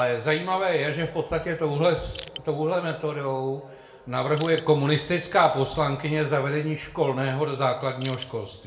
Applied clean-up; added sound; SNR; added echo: none; Crushing; 17 dB; reverberation time 0.5 s.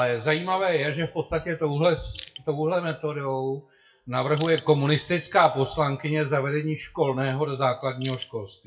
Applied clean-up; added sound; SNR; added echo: classical method WPE with log-MMSE.